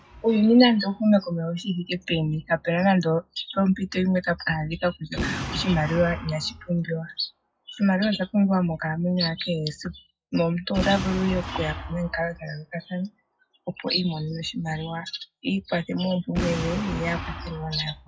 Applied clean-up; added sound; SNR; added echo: classical method WPE with log-MMSE.